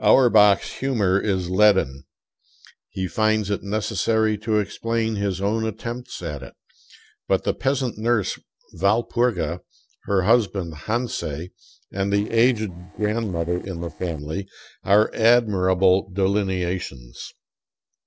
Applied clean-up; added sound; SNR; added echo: neural separator model SepFormer DNS4.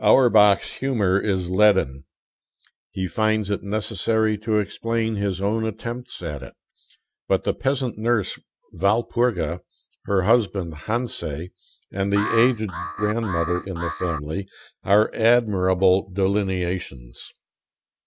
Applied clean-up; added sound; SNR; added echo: neural mask model RNNoise.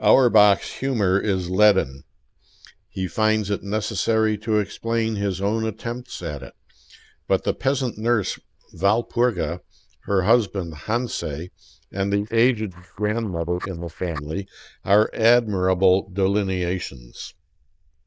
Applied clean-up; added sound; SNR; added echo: neural diffusion model UNIVERSE++.